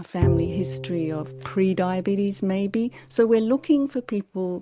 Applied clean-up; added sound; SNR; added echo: none; Bowed string instrument; 7 dB; none.